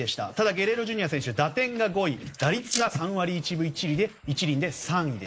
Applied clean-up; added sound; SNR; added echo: neural mask model Resemble Enhance denoiser.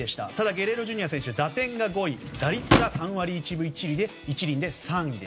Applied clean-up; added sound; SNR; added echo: none; Drawer open or close / Wood; -1 dB; none.